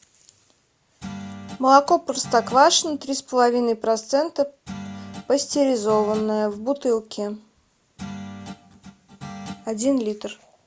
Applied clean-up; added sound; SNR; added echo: none; Guitar; 15 dB; none.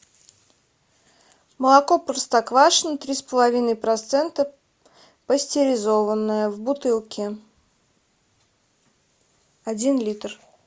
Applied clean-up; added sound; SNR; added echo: none; none; none; none.